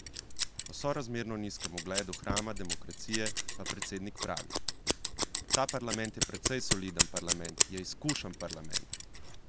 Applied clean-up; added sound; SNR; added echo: none; Scissors; -4 dB; none.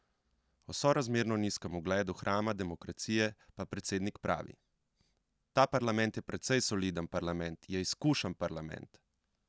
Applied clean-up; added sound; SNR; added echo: none; none; none; none.